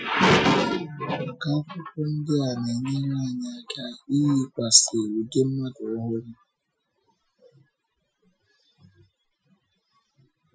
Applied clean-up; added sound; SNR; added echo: classical method Wiener filter.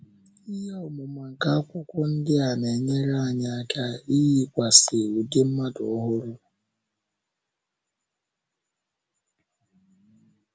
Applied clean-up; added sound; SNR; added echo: none; none; none; none.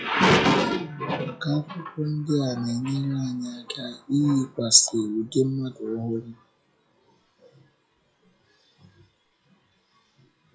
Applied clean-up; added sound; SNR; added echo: classical method log-MMSE.